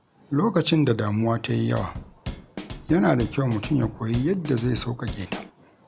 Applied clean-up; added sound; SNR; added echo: none; Drum kit; 12 dB; none.